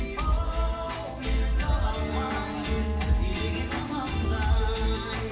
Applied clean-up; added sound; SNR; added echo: none; Wind instrument, woodwind instrument; 14 dB; reverberation time 1.0 s.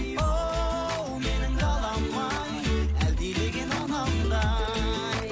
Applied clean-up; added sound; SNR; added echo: none; none; none; none.